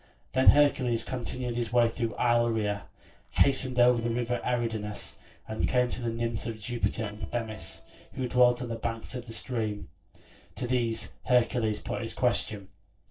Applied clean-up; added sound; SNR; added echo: neural separator model SepFormer DNS4.